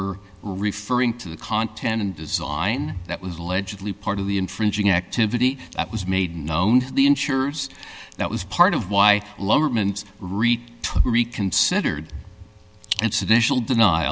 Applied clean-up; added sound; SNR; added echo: none; none; none; none.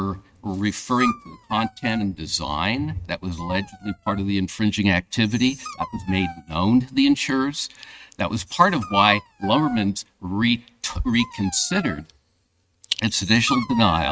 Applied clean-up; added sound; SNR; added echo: neural mask model RNNoise.